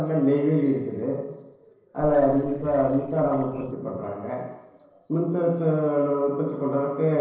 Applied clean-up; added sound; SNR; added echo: neural separator model SepFormer DNS4.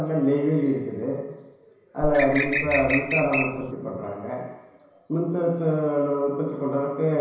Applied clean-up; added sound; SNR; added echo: none; Bird; 2 dB; reverberation time 1.0 s.